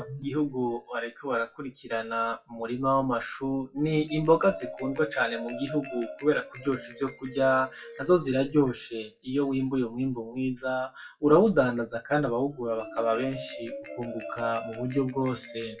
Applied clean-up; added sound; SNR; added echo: classical method WPE with log-MMSE.